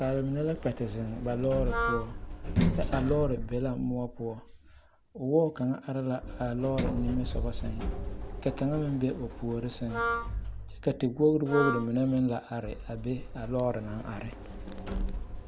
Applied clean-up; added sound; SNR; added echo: none; Sliding door + Wind instrument, woodwind instrument; 4 dB; none.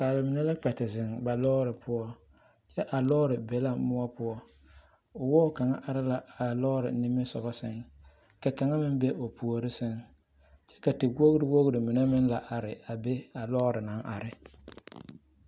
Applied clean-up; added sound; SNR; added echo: none; none; none; none.